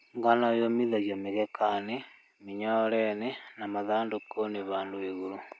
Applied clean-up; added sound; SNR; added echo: none; none; none; none.